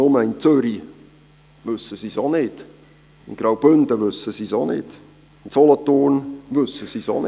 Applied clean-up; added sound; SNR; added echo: none; none; none; none.